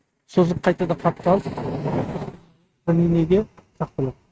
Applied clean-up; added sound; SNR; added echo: neural mask model RNNoise.